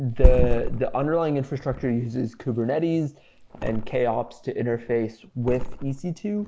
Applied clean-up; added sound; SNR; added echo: none; Thump, thud; 0 dB; none.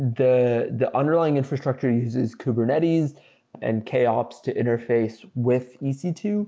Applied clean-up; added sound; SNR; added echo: none; none; none; none.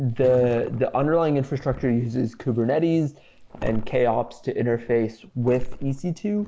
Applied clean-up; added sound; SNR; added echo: neural mask model Resemble Enhance denoiser.